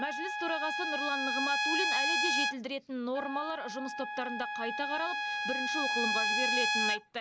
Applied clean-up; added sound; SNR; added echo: none; Trumpet; -4 dB; none.